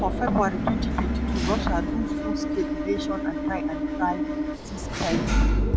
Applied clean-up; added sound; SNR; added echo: none; Engine / Mechanisms; -4 dB; reverberation time 0.3 s.